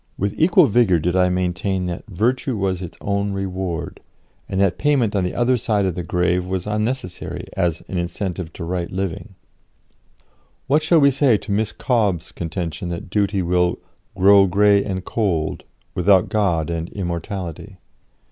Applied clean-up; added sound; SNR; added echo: none; none; none; none.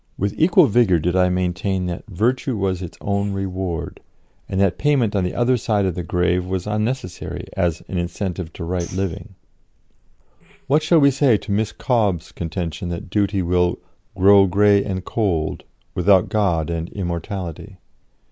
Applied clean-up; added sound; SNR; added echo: neural mask model Resemble Enhance denoiser.